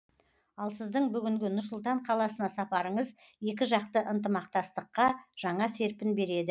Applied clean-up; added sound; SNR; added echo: none; none; none; none.